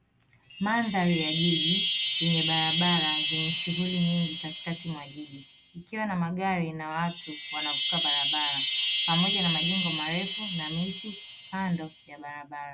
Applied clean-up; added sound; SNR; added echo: none; Chime; -2 dB; none.